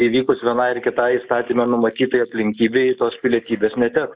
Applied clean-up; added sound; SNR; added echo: neural mask model Resemble Enhance denoiser.